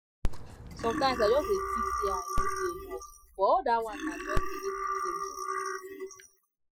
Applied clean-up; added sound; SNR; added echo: classical method Wiener filter.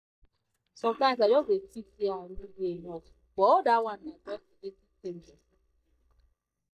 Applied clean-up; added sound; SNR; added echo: neural mask model DeepFilterNet 3.